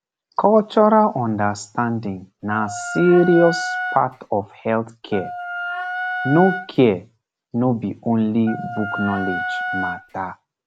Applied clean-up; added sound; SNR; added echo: none; Wind instrument, woodwind instrument; 7 dB; none.